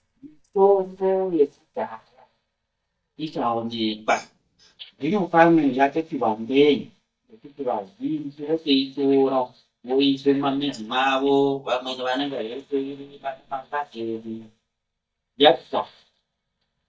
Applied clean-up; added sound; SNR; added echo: neural mask model DeepFilterNet 3.